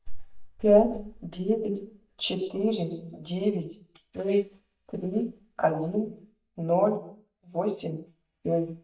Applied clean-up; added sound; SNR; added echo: neural mask model DeepFilterNet 3.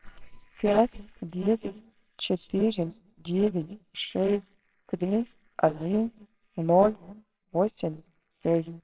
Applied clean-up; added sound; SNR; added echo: neural separator model SepFormer WHAMR!.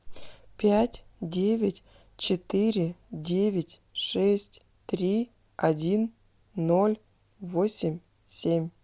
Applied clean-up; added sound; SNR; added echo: none; none; none; none.